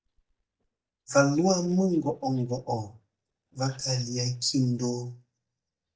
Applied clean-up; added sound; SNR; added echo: neural mask model DeepFilterNet 3.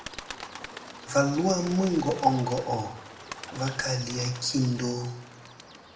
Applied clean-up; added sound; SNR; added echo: none; Bird; 14 dB; reverberation time 0.7 s.